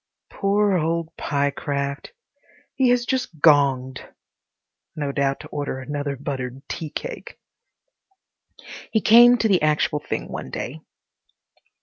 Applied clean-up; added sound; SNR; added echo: none; none; none; none.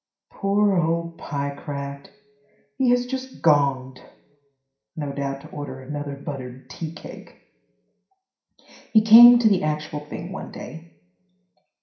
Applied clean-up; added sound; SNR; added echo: none; none; none; reverberation time 0.5 s.